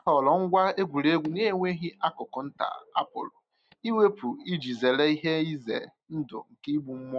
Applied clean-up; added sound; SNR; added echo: neural mask model DeepFilterNet 3.